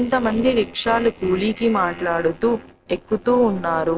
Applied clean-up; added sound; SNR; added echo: neural separator model SepFormer DNS4.